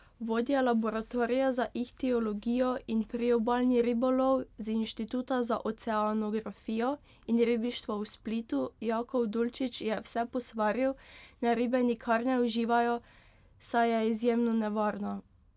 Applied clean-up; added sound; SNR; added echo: none; none; none; none.